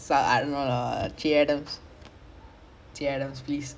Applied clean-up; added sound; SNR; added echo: none; none; none; none.